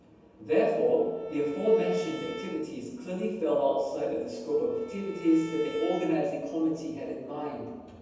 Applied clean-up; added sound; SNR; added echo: none; Bowed string instrument; 17 dB; reverberation time 1.1 s.